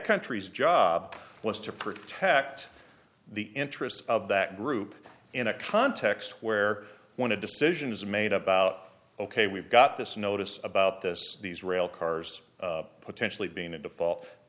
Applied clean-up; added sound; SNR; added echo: none; none; none; none.